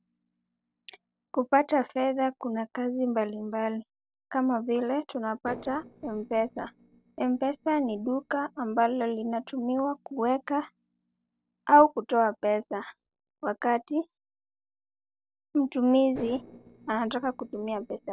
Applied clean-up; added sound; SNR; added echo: neural separator model SepFormer DNS4.